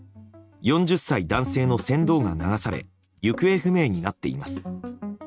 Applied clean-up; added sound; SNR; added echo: neural mask model RNNoise.